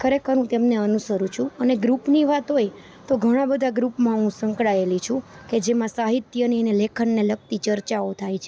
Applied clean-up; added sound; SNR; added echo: none; none; none; none.